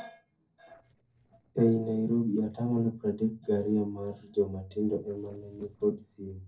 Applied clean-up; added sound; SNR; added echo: neural separator model SepFormer DNS4.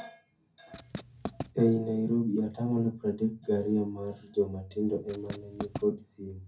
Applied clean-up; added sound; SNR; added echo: none; Writing; 10 dB; reverberation time 0.3 s.